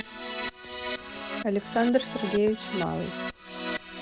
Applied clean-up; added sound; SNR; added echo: none; Keyboard (musical); 5 dB; none.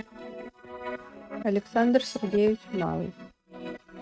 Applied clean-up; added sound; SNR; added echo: neural mask model RNNoise.